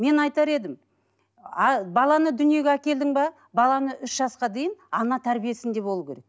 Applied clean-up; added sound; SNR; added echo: none; none; none; none.